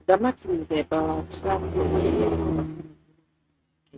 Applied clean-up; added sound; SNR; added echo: neural mask model RNNoise.